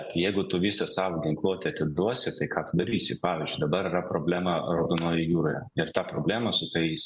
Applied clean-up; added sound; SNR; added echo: none; none; none; none.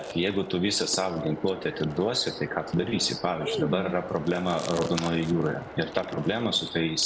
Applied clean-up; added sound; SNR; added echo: none; Chewing, mastication + Train; 11 dB; none.